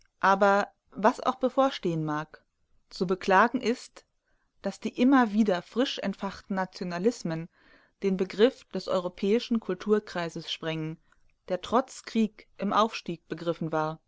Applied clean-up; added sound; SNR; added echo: none; none; none; none.